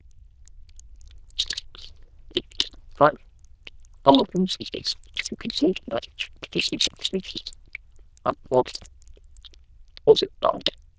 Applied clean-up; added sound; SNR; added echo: neural diffusion model UNIVERSE++.